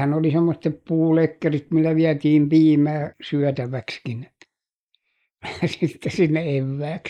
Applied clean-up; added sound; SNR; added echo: neural mask model Resemble Enhance denoiser.